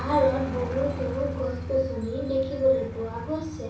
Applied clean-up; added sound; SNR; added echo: none; Aircraft; 8 dB; reverberation time 0.2 s.